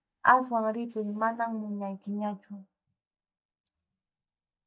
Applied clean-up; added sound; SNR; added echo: neural mask model DeepFilterNet 3.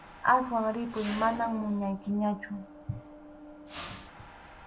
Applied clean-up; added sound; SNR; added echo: none; Mechanisms; 13 dB; none.